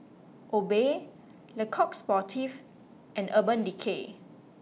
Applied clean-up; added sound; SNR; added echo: none; none; none; none.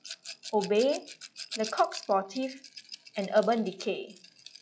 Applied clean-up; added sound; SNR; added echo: classical method log-MMSE.